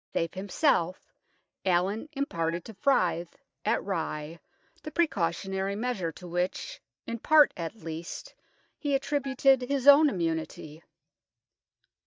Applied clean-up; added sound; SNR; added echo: neural mask model DeepFilterNet 3.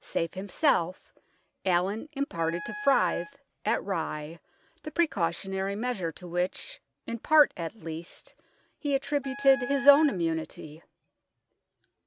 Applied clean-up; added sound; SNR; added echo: none; Wind instrument, woodwind instrument; 13 dB; none.